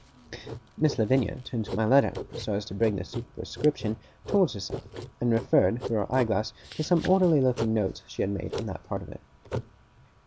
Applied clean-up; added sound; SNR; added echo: none; Writing; 13 dB; none.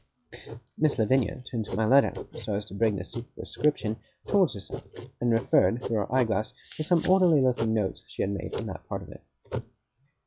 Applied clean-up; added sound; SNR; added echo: classical method log-MMSE.